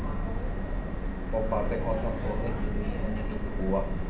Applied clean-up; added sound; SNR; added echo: none; Subway, metro, underground; -5 dB; reverberation time 0.6 s.